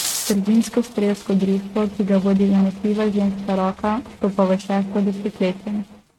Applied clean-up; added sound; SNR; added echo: neural mask model RNNoise.